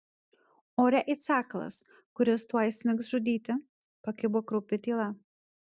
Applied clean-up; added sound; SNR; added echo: none; none; none; none.